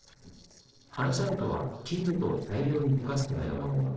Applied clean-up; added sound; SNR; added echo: neural separator model SepFormer DNS4.